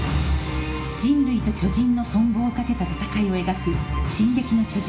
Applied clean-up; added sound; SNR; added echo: none; Telephone; 17 dB; reverberation time 0.4 s.